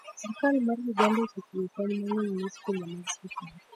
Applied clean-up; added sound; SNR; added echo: classical method spectral subtraction.